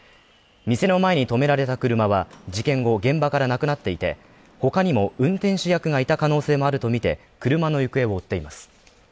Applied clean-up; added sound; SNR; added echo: none; none; none; none.